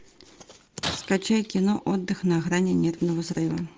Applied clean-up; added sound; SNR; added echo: none; Shatter; 14 dB; none.